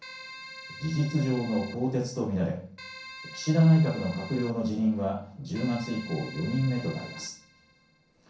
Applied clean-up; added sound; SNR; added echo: none; Keyboard (musical); 17 dB; reverberation time 0.6 s.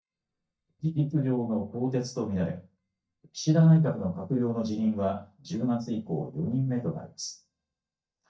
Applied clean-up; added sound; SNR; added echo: neural mask model DeepFilterNet 3.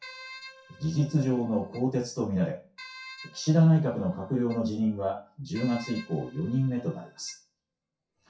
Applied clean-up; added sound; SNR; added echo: classical method WPE with log-MMSE.